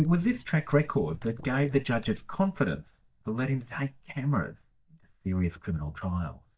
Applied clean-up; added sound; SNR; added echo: neural mask model DeepFilterNet 3.